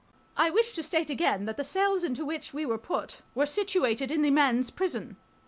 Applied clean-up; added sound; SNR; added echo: none; none; none; none.